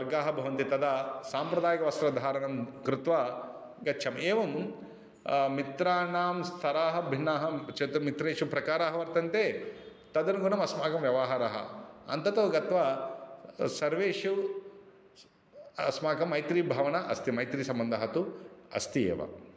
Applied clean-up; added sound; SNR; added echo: none; none; none; none.